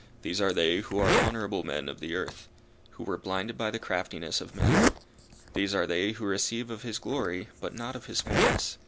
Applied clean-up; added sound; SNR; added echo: none; Zipper (clothing); 1 dB; none.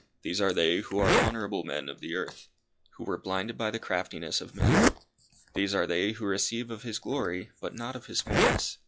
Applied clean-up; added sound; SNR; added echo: classical method log-MMSE.